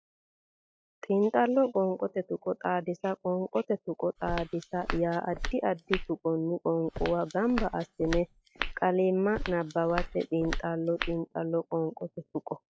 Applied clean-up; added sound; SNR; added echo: classical method log-MMSE.